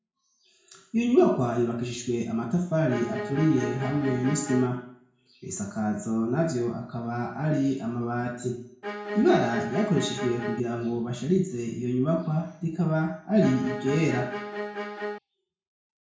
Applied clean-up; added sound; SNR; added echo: none; Bowed string instrument; 7 dB; reverberation time 0.5 s.